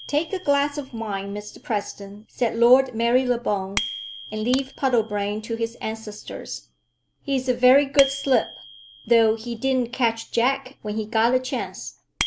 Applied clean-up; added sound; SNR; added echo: none; Bicycle bell + Crack; 15 dB; none.